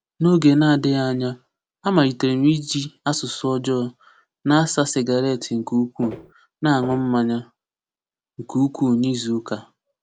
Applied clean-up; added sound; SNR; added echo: none; Walk, footsteps; 13 dB; none.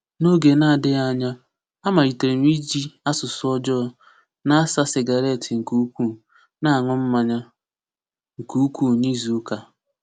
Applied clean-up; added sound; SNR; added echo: none; none; none; none.